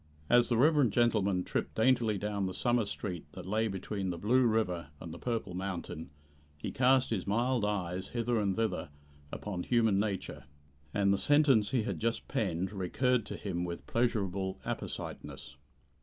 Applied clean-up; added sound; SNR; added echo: none; none; none; none.